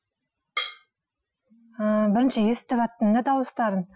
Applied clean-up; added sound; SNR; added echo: classical method Wiener filter.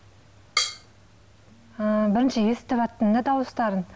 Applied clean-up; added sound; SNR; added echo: none; Drum kit; 8 dB; none.